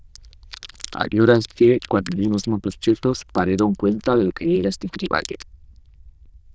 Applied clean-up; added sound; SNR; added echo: neural diffusion model UNIVERSE++.